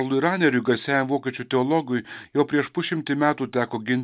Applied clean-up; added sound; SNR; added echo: none; none; none; none.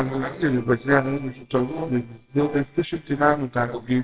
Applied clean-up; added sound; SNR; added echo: neural separator model SepFormer WHAMR!.